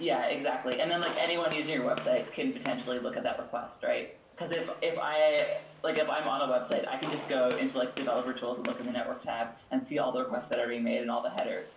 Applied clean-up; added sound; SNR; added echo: none; Gunshot, gunfire; 16 dB; reverberation time 0.3 s.